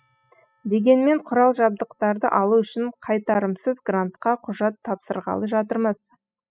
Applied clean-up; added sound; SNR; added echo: classical method spectral subtraction.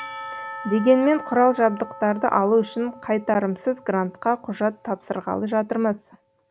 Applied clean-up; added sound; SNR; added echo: none; Church bell / Percussion; 17 dB; none.